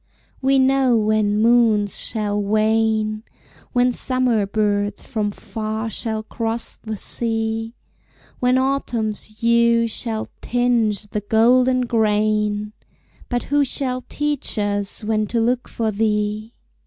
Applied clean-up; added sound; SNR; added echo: none; none; none; none.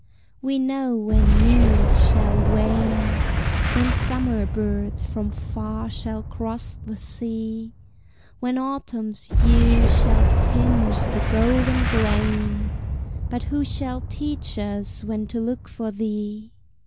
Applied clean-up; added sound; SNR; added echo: none; Boom; -4 dB; none.